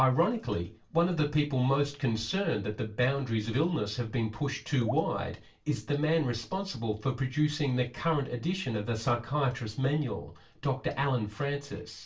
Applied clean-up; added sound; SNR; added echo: none; Raindrop / Drip; 11 dB; reverberation time 0.2 s.